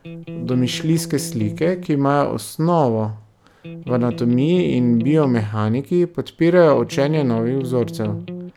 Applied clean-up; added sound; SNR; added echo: none; Electric guitar; 12 dB; none.